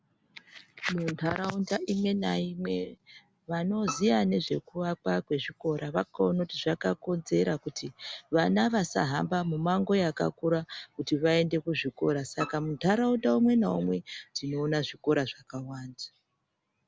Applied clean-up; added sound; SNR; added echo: none; Bowed string instrument; 13 dB; none.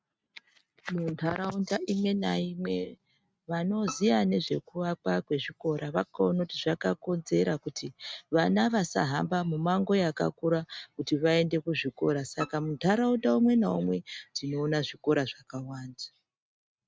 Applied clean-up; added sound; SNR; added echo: neural mask model RNNoise.